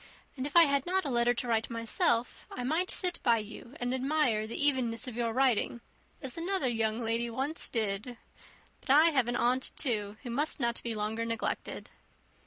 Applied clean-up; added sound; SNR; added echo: none; none; none; none.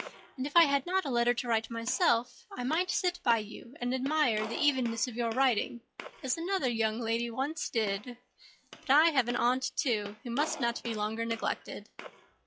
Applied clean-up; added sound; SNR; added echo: classical method log-MMSE.